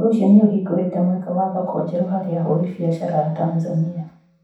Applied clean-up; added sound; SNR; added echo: none; none; none; reverberation time 0.7 s.